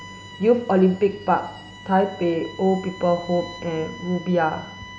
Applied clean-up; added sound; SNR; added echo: none; Bowed string instrument; 19 dB; none.